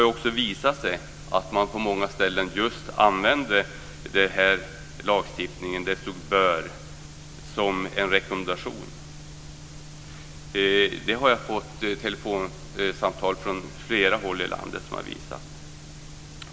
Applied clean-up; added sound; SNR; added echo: none; none; none; none.